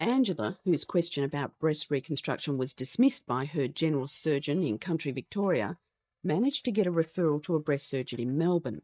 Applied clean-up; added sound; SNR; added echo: neural mask model DeepFilterNet 3.